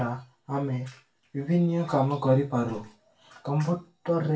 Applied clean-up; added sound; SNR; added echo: none; none; none; reverberation time 0.2 s.